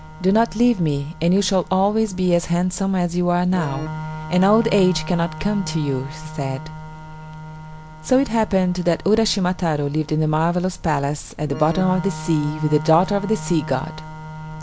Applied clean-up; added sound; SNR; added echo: none; Organ; 13 dB; none.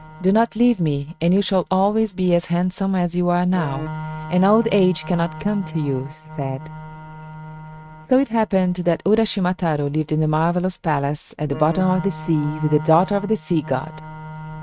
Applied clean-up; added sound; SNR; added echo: neural mask model RNNoise.